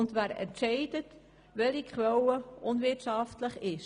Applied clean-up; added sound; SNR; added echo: none; none; none; none.